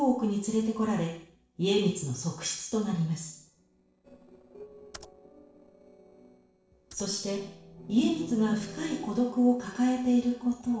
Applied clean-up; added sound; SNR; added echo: neural separator model SepFormer DNS4.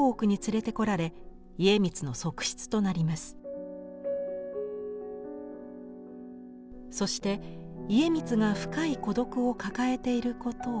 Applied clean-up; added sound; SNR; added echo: none; none; none; none.